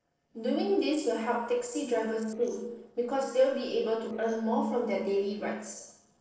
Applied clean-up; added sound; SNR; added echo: neural separator model SepFormer DNS4.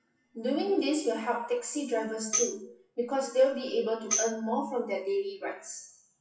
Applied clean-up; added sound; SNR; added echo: classical method WPE with log-MMSE.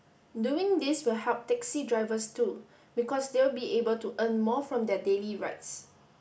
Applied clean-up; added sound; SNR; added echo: none; none; none; none.